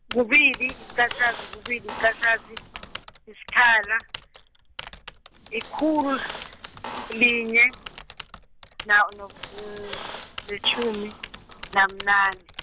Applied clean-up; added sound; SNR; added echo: none; Squeak + Typing; 14 dB; none.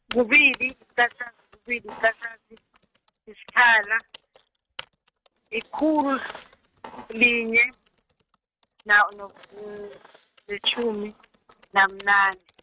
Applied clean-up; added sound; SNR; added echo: neural mask model RNNoise.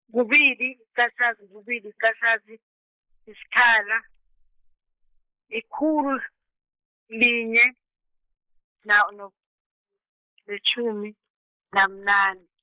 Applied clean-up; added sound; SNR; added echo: neural mask model Resemble Enhance denoiser.